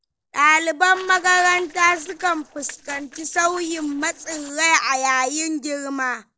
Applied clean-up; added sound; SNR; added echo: neural separator model SepFormer DNS4.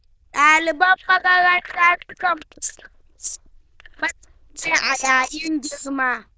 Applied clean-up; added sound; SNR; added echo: neural diffusion model UNIVERSE++.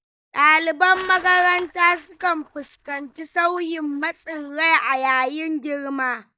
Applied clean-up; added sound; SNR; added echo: neural mask model DeepFilterNet 3.